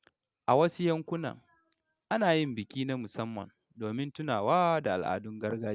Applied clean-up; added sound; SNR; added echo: none; none; none; none.